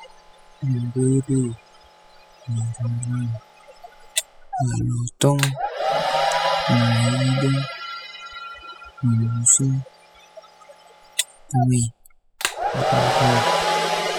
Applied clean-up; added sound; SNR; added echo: classical method spectral subtraction.